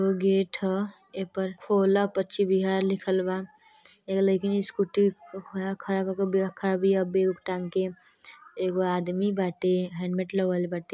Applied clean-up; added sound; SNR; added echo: none; none; none; none.